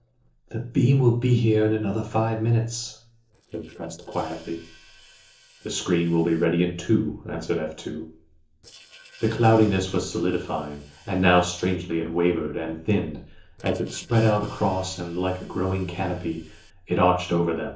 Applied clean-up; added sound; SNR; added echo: neural separator model SepFormer DNS4.